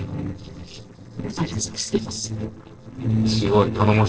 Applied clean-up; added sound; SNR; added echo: neural separator model SepFormer DNS4.